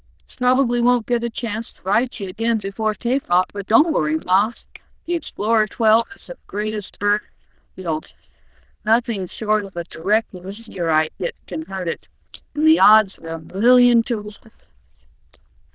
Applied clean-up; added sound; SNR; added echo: neural diffusion model UNIVERSE++.